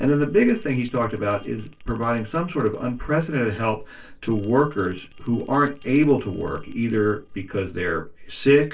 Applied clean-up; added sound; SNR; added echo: neural separator model SepFormer DNS4.